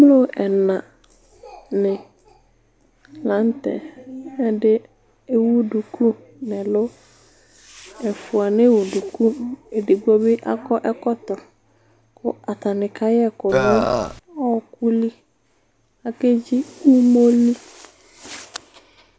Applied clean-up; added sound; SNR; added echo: none; Burping, eructation; -1 dB; none.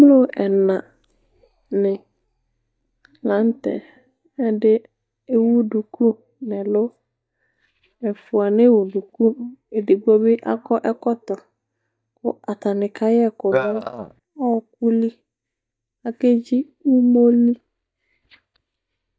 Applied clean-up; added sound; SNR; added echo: neural mask model DeepFilterNet 3.